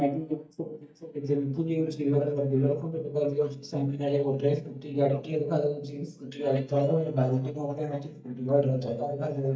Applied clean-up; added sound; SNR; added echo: neural mask model DeepFilterNet 3.